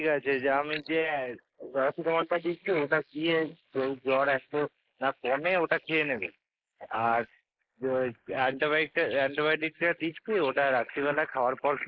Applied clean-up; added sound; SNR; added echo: neural mask model Resemble Enhance denoiser.